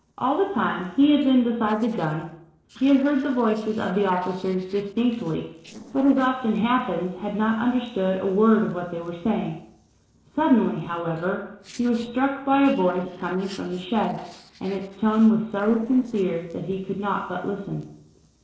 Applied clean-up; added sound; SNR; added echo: neural separator model SepFormer DNS4.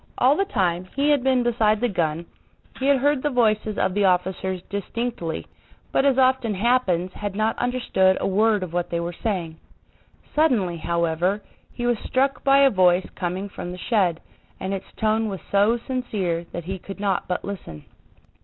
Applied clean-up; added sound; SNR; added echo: none; none; none; none.